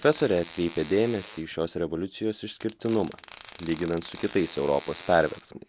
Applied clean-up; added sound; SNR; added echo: none; Fart; 19 dB; none.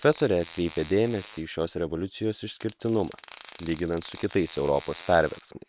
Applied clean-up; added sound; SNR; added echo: neural separator model SepFormer WHAM!.